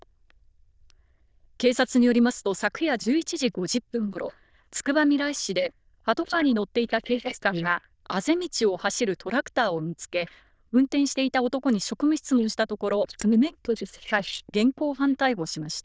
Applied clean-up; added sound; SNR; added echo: neural diffusion model UNIVERSE++.